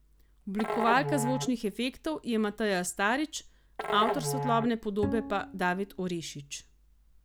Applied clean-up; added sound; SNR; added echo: none; Bowed string instrument + Musical instrument; 5 dB; none.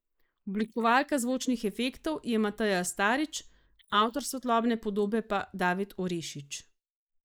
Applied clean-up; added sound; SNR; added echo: neural mask model Resemble Enhance denoiser.